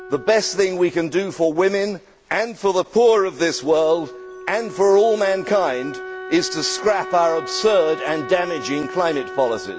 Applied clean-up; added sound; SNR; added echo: none; Wind instrument, woodwind instrument; 14 dB; none.